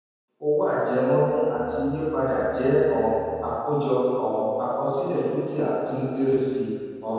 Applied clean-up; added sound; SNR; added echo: none; Bowed string instrument; 19 dB; reverberation time 2.0 s.